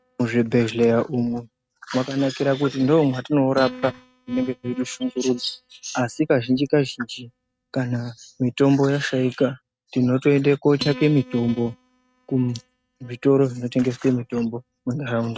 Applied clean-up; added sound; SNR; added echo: neural mask model RNNoise.